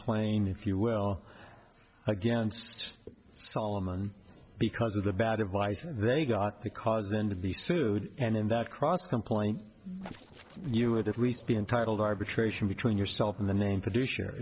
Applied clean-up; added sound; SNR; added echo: neural separator model SepFormer DNS4.